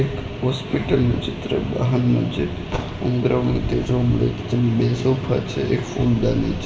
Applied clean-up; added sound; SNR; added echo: none; none; none; reverberation time 1.7 s.